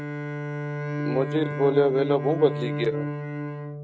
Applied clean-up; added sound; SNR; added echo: neural mask model RNNoise.